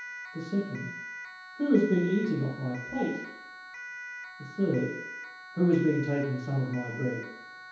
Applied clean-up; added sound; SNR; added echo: none; Siren; 12 dB; reverberation time 2.2 s.